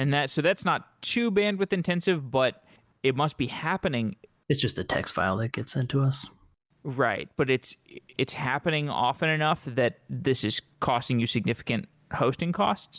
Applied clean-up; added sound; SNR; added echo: none; none; none; none.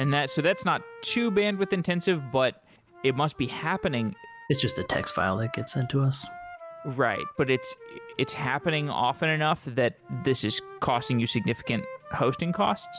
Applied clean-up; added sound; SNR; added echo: none; Wind instrument, woodwind instrument; 16 dB; none.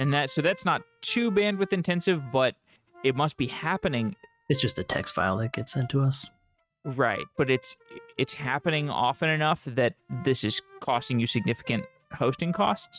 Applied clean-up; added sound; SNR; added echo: neural mask model RNNoise.